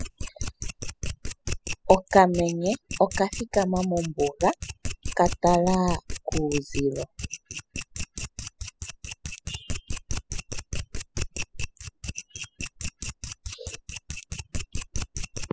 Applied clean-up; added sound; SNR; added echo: classical method spectral subtraction.